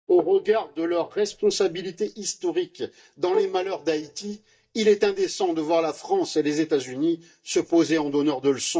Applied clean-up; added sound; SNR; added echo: neural mask model DeepFilterNet 3.